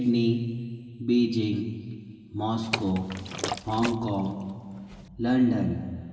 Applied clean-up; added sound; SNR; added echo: none; Liquid; 9 dB; reverberation time 2.6 s.